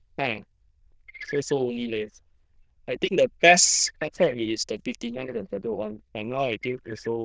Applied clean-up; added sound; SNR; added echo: neural diffusion model UNIVERSE++.